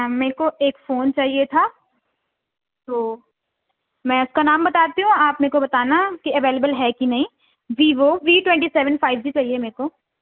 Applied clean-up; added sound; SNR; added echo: none; none; none; none.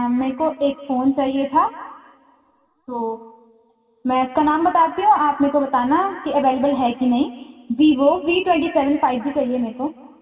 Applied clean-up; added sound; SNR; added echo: none; none; none; reverberation time 2.0 s.